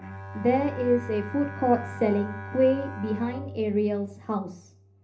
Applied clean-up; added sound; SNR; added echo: none; Bowed string instrument; 12 dB; reverberation time 0.3 s.